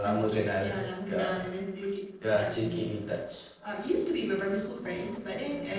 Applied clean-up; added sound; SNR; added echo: neural separator model SepFormer DNS4.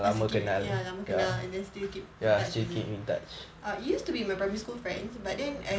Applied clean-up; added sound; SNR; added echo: none; none; none; none.